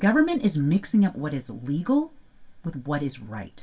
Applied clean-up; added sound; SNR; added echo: none; none; none; reverberation time 0.2 s.